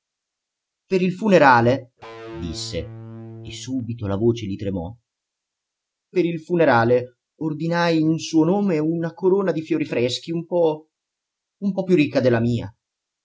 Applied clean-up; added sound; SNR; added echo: none; Electric guitar / Bass guitar; 16 dB; none.